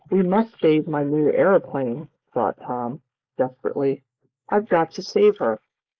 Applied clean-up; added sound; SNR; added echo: neural mask model Resemble Enhance denoiser.